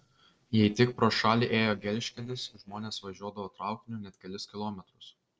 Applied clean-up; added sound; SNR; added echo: neural separator model SepFormer DNS4.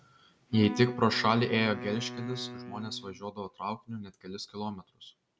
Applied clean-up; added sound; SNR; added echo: none; Wind instrument, woodwind instrument; 11 dB; none.